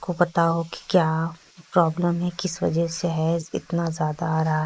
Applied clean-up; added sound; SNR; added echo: neural mask model Resemble Enhance denoiser.